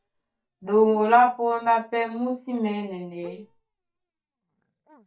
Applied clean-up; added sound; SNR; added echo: neural mask model DeepFilterNet 3.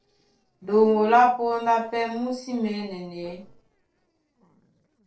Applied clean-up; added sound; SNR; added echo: neural separator model SepFormer DNS4.